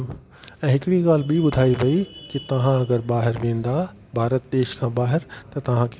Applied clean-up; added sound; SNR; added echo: none; Thump, thud; 19 dB; none.